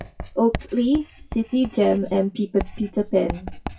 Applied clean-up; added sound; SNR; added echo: classical method WPE with log-MMSE.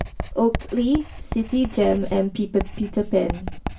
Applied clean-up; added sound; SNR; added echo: none; Writing; 8 dB; reverberation time 0.2 s.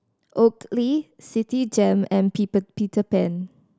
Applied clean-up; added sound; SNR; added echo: none; none; none; none.